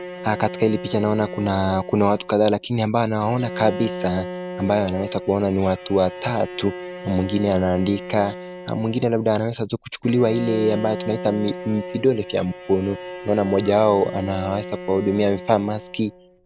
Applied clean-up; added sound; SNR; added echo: none; Bowed string instrument; 12 dB; none.